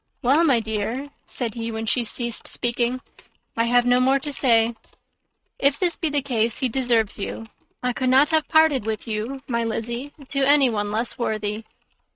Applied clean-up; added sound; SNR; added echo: neural mask model RNNoise.